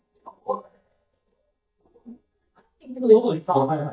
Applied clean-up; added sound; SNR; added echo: neural mask model DeepFilterNet 3.